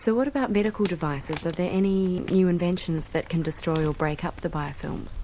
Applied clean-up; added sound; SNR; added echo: none; Walk, footsteps; 13 dB; none.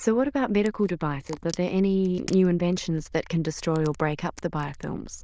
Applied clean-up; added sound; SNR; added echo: neural diffusion model UNIVERSE++.